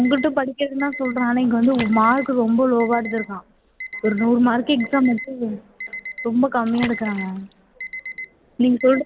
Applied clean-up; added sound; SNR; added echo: none; Alarm + Water / Splash, splatter; 15 dB; none.